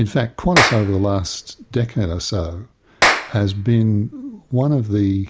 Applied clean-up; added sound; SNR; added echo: none; Clapping; 3 dB; none.